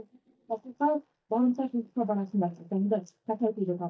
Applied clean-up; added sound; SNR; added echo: neural mask model DeepFilterNet 3.